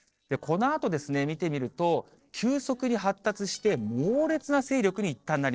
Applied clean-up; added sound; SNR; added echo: neural separator model SepFormer DNS4.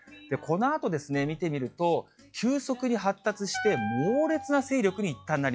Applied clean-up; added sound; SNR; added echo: classical method log-MMSE.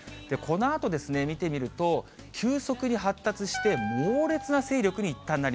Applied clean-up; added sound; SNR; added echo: none; Wind instrument, woodwind instrument; 10 dB; none.